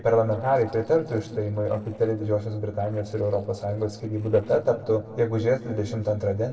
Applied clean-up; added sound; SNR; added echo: neural separator model SepFormer DNS4.